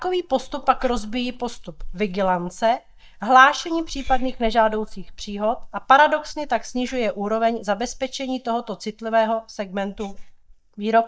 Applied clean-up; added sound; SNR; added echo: neural mask model DeepFilterNet 3.